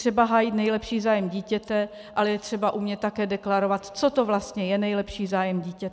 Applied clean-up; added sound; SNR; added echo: none; none; none; none.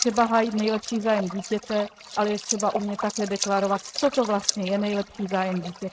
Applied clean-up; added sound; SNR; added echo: neural mask model RNNoise.